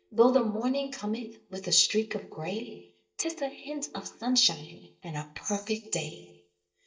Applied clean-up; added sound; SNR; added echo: neural mask model DeepFilterNet 3.